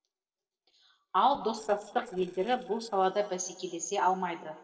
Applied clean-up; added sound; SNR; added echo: neural separator model SepFormer DNS4.